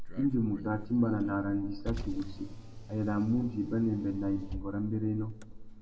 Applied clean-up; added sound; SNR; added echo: none; Car; 9 dB; reverberation time 1.4 s.